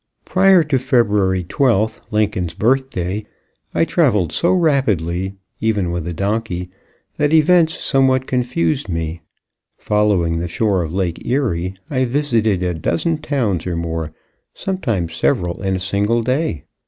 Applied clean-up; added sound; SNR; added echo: none; none; none; none.